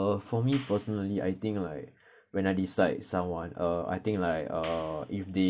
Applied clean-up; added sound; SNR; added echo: none; Clapping; 17 dB; none.